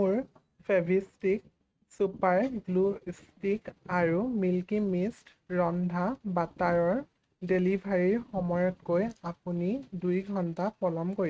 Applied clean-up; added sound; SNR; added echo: neural mask model RNNoise.